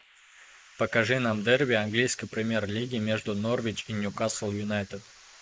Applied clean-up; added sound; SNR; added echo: neural mask model Resemble Enhance denoiser.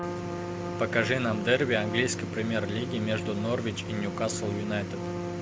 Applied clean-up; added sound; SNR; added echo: none; Trumpet; 6 dB; none.